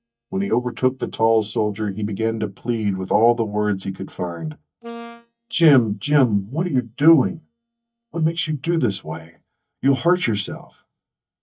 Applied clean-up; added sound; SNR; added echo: neural mask model DeepFilterNet 3.